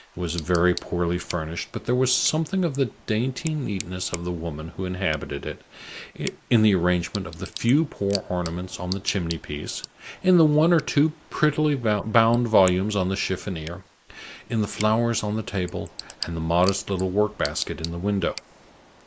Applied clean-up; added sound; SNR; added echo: neural mask model Resemble Enhance denoiser.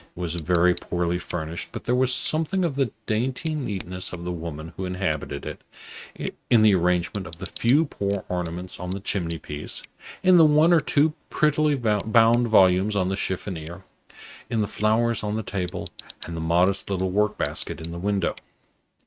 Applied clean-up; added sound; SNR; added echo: neural mask model RNNoise.